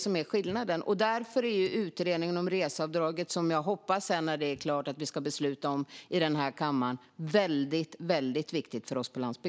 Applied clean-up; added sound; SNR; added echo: none; none; none; none.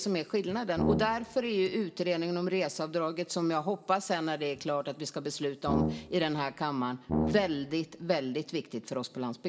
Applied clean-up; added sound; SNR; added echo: none; Brass instrument; 3 dB; reverberation time 0.8 s.